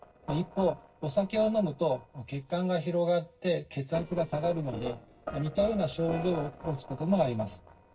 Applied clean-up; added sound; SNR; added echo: neural separator model SepFormer DNS4.